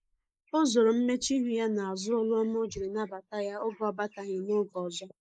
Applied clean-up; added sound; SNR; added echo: neural mask model Resemble Enhance denoiser.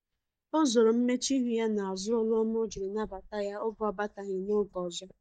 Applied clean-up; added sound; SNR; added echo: neural mask model DeepFilterNet 3.